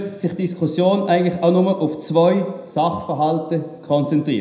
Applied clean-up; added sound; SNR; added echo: none; none; none; reverberation time 0.8 s.